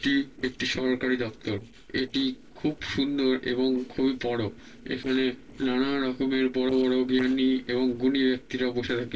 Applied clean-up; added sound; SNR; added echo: neural separator model SepFormer DNS4.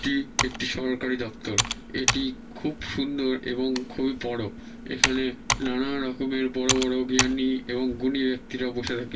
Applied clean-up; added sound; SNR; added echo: none; Computer keyboard; 4 dB; reverberation time 0.1 s.